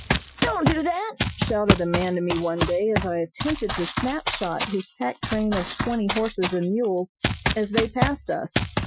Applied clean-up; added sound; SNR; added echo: classical method Wiener filter.